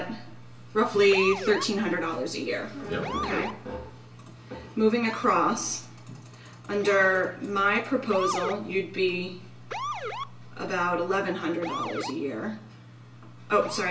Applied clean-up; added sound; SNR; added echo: none; Motor vehicle (road) / Siren; 11 dB; reverberation time 0.3 s.